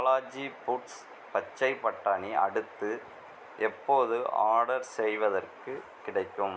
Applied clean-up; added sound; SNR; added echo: none; none; none; none.